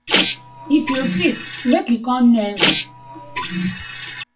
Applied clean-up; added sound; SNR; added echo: none; Printer; 2 dB; reverberation time 0.2 s.